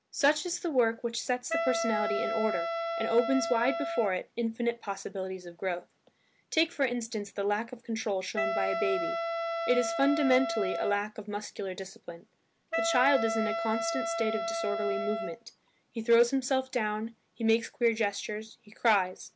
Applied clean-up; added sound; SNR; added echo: none; Wind instrument, woodwind instrument; 2 dB; none.